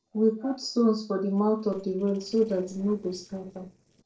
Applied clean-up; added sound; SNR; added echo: neural separator model SepFormer DNS4.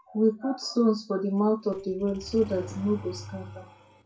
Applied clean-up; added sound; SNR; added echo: classical method WPE with log-MMSE.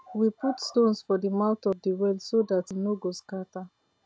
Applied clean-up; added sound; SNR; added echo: none; none; none; none.